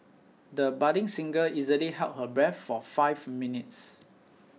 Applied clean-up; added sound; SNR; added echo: none; none; none; none.